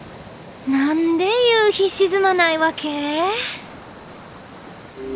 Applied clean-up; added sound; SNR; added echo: none; none; none; none.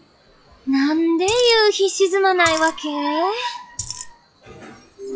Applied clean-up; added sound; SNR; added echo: classical method log-MMSE.